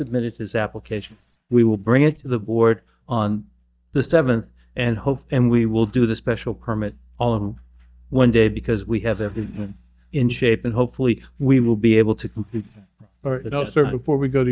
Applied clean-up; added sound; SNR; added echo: neural mask model DeepFilterNet 3.